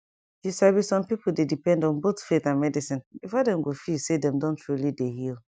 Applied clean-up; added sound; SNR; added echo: none; none; none; none.